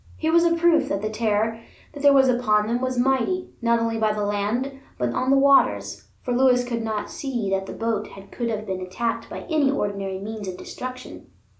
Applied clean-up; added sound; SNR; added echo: none; none; none; none.